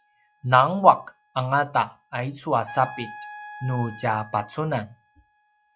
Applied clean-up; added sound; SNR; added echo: classical method log-MMSE.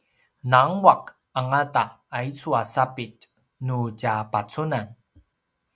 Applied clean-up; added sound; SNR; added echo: none; none; none; none.